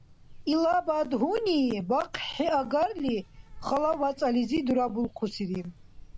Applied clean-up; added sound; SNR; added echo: none; Insect; 20 dB; none.